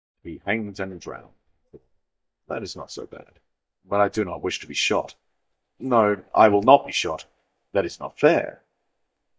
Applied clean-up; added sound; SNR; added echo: neural mask model DeepFilterNet 3.